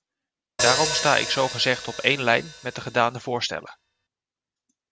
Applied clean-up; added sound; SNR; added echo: none; Hi-hat; 5 dB; none.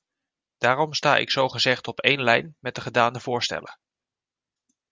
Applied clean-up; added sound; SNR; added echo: none; none; none; none.